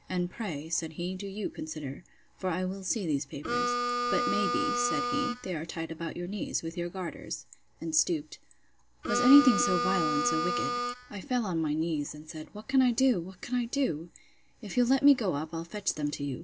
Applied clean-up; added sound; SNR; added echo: none; Harmonica; 0 dB; none.